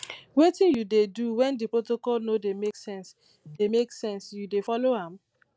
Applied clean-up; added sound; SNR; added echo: none; none; none; none.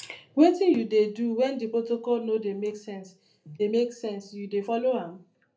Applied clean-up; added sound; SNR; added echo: none; none; none; reverberation time 0.3 s.